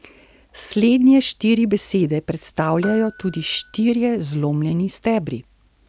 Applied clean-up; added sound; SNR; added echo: none; Piano; 19 dB; none.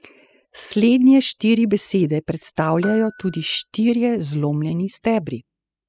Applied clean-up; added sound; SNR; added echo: classical method spectral subtraction.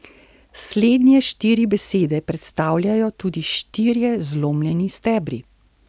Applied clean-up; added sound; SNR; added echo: none; none; none; none.